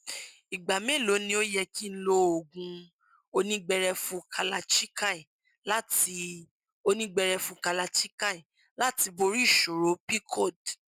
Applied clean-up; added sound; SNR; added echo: none; none; none; none.